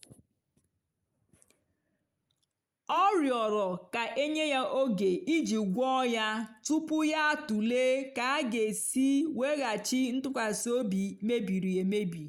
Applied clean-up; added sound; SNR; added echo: neural mask model Resemble Enhance denoiser.